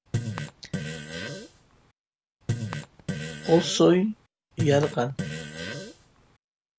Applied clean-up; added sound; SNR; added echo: none; Fart; 6 dB; none.